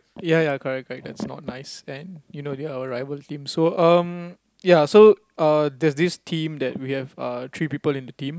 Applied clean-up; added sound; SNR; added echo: none; none; none; none.